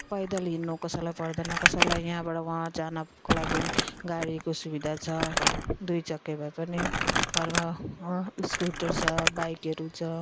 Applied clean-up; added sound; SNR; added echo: none; Crumpling, crinkling; -1 dB; none.